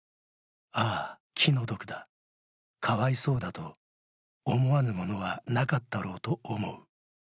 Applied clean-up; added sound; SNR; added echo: none; none; none; none.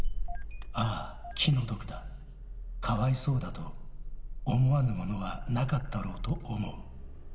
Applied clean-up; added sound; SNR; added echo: none; Engine starting / Car; 4 dB; reverberation time 2.9 s.